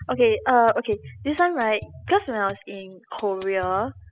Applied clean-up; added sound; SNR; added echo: classical method spectral subtraction.